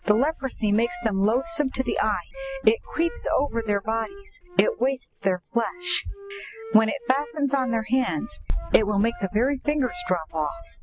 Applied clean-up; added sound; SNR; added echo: none; Wind instrument, woodwind instrument + Wind; 14 dB; none.